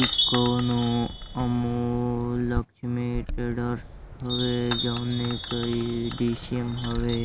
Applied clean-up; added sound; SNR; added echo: none; Chime; 2 dB; none.